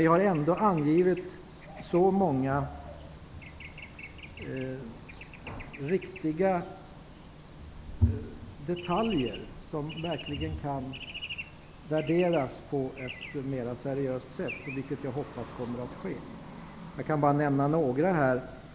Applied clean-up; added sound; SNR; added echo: none; Traffic noise, roadway noise / Bird; 16 dB; none.